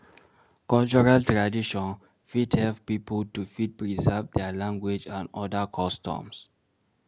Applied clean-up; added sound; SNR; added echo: none; none; none; none.